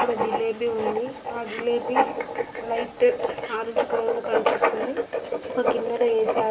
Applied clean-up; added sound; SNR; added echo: none; Writing; 0 dB; reverberation time 0.5 s.